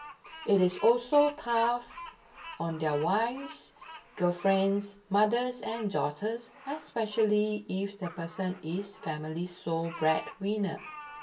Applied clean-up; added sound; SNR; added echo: none; Bird vocalization, bird call, bird song; 18 dB; reverberation time 0.1 s.